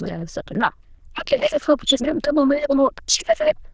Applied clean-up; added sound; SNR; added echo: neural diffusion model UNIVERSE++.